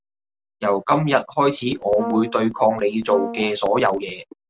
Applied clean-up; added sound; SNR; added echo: none; Brass instrument; 9 dB; none.